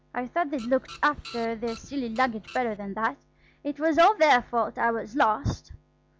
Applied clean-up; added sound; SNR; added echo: none; Printer; 20 dB; none.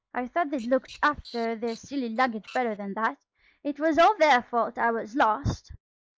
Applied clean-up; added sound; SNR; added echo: neural mask model Resemble Enhance denoiser.